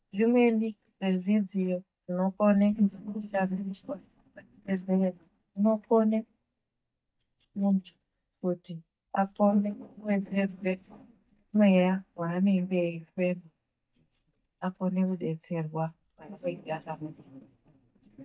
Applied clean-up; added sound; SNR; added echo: neural mask model DeepFilterNet 3.